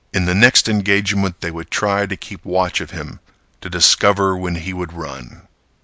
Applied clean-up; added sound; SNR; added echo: none; none; none; none.